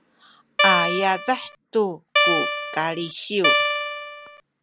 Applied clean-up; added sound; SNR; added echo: none; Guitar; -4 dB; none.